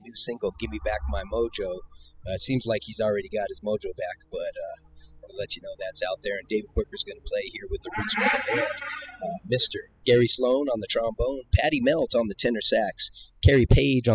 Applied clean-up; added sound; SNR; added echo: classical method spectral subtraction.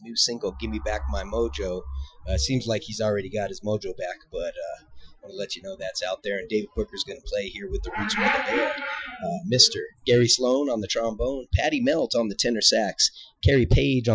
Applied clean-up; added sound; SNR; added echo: classical method Wiener filter.